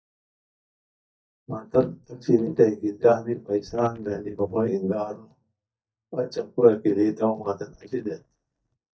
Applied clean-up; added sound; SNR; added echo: neural mask model DeepFilterNet 3.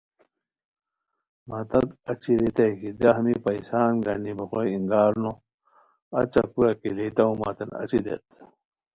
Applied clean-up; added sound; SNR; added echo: none; none; none; none.